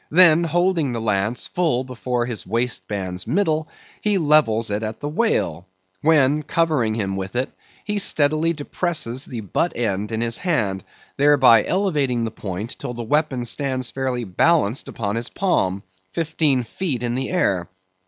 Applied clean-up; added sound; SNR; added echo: none; none; none; none.